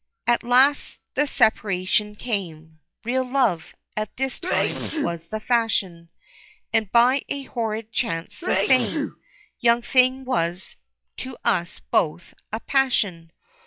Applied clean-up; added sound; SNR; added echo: classical method log-MMSE.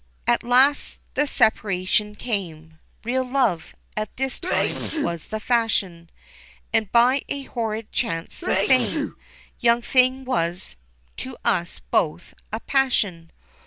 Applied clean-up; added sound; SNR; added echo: none; Sneeze; 3 dB; none.